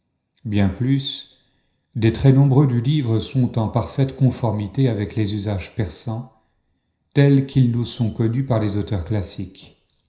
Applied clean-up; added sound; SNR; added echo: none; none; none; reverberation time 0.5 s.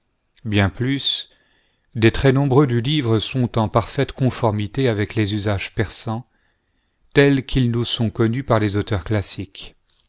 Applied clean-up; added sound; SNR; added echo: none; none; none; none.